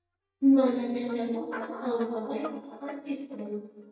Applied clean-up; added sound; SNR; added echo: neural mask model DeepFilterNet 3.